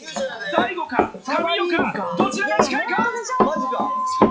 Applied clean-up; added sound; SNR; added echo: classical method log-MMSE.